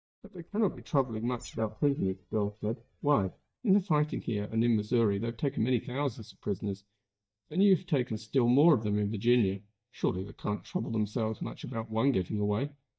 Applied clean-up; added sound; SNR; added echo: neural mask model DeepFilterNet 3.